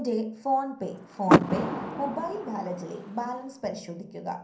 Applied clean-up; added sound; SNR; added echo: none; Door / Car; -3 dB; reverberation time 0.6 s.